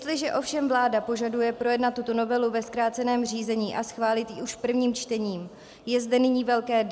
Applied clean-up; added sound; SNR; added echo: none; none; none; none.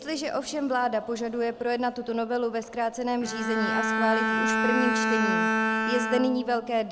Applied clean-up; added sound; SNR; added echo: none; Bowed string instrument; 1 dB; none.